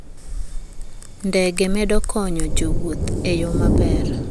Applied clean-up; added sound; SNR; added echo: none; Thunder; -3 dB; none.